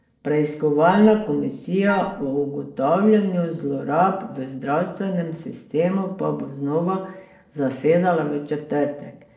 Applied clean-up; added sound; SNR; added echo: neural separator model SepFormer DNS4.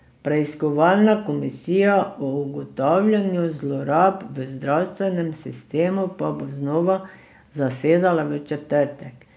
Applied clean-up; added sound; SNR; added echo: none; none; none; none.